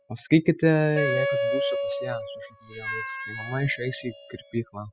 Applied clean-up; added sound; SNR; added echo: classical method spectral subtraction.